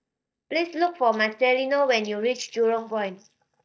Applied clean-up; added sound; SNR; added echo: neural mask model DeepFilterNet 3.